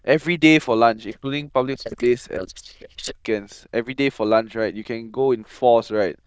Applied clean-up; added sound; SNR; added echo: neural diffusion model UNIVERSE++.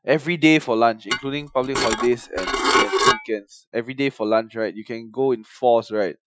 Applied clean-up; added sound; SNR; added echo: classical method Wiener filter.